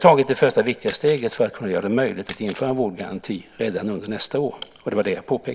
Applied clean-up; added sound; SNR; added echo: none; Camera; 13 dB; none.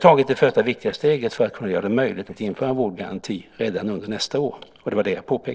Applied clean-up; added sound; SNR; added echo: neural separator model SepFormer DNS4.